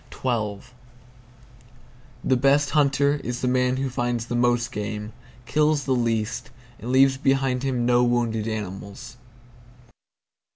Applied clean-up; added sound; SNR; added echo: none; none; none; none.